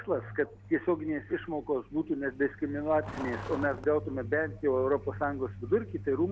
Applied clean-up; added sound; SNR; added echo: none; Truck; 12 dB; none.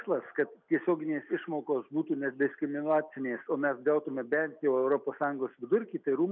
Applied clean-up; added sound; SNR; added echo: none; none; none; none.